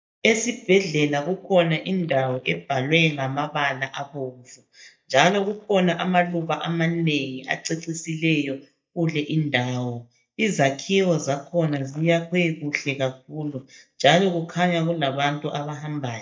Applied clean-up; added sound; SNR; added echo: neural mask model DeepFilterNet 3.